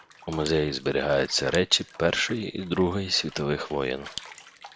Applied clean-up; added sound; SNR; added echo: none; Bathtub (filling or washing) / Water + Fire; 18 dB; none.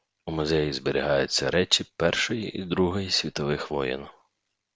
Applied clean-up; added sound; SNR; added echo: none; none; none; none.